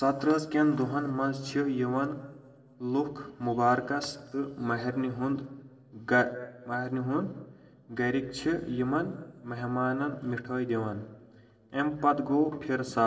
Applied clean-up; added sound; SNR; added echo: none; none; none; reverberation time 2.0 s.